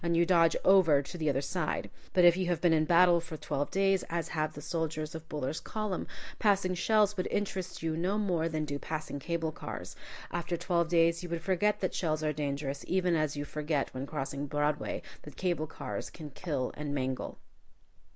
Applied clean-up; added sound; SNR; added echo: none; none; none; none.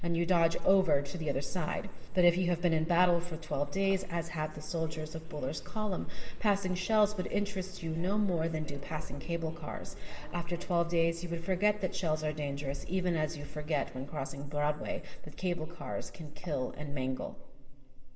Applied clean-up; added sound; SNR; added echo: none; Subway, metro, underground; 16 dB; reverberation time 2.6 s.